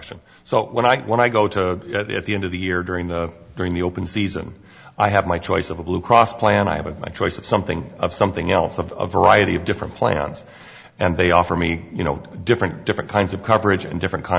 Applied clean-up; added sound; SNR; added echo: none; none; none; none.